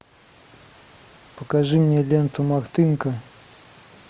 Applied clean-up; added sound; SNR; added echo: none; none; none; none.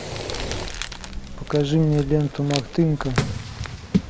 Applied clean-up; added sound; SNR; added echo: none; Crumpling, crinkling + Fireworks; 4 dB; none.